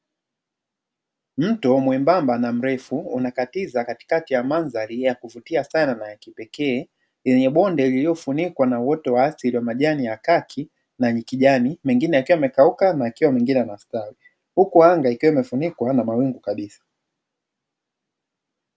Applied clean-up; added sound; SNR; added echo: none; none; none; none.